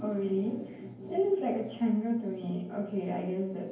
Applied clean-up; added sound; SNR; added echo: none; Thunder / Rain; 18 dB; reverberation time 0.9 s.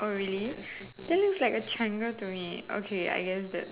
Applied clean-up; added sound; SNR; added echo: none; none; none; none.